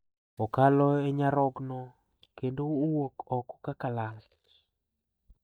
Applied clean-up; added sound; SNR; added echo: neural mask model DeepFilterNet 3.